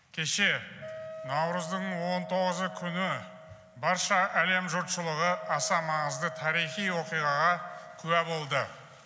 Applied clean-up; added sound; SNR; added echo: none; Wind instrument, woodwind instrument; 14 dB; none.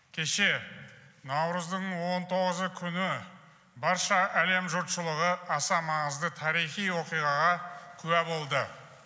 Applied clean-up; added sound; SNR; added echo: neural mask model Resemble Enhance denoiser.